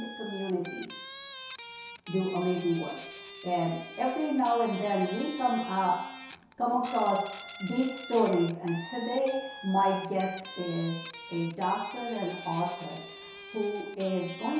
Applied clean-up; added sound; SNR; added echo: none; Guitar; 14 dB; reverberation time 0.7 s.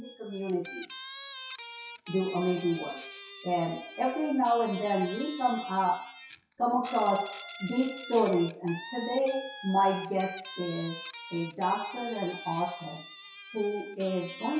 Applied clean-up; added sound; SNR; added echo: classical method WPE with log-MMSE.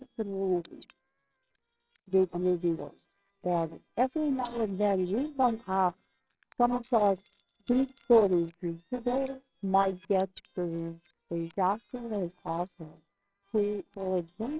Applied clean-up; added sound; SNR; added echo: neural separator model SepFormer WHAMR!.